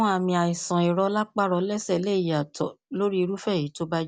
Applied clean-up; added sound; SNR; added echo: none; none; none; none.